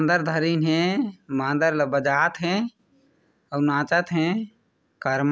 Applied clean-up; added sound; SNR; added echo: none; none; none; none.